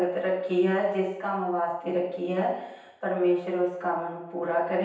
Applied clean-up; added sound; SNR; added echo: none; none; none; reverberation time 0.9 s.